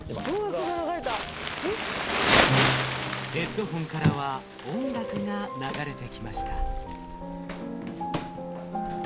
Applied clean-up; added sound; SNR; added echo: none; Crumpling, crinkling + Bowed string instrument; -3 dB; none.